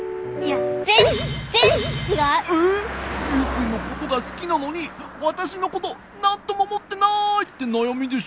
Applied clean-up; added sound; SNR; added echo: none; Car passing by; 12 dB; none.